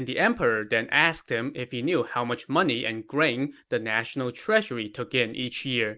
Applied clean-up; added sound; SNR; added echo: neural mask model Resemble Enhance denoiser.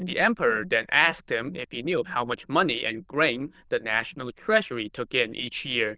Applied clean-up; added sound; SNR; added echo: neural diffusion model UNIVERSE++.